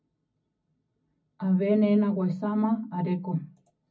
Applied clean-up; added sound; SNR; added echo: none; none; none; reverberation time 0.4 s.